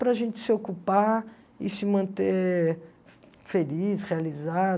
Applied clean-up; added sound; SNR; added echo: none; none; none; none.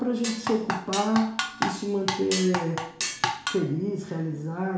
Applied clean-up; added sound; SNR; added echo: none; Drum kit; 4 dB; reverberation time 0.7 s.